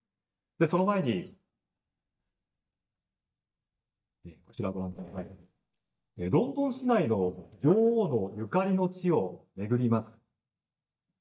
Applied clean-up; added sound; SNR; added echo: neural mask model DeepFilterNet 3.